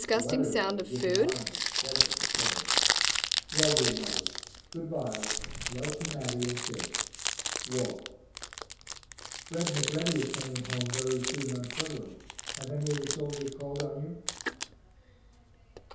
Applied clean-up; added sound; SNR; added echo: none; Crumpling, crinkling; -3 dB; reverberation time 1.0 s.